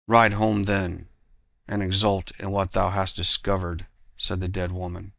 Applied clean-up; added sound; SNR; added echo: neural mask model DeepFilterNet 3.